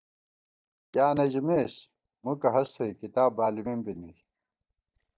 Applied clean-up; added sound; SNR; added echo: neural mask model DeepFilterNet 3.